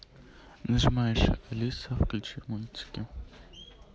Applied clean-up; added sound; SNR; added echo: none; none; none; none.